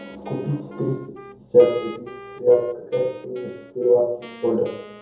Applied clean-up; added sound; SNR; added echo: none; Wind instrument, woodwind instrument; 19 dB; reverberation time 0.7 s.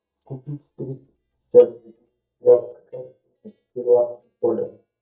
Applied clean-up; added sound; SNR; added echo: neural mask model DeepFilterNet 3.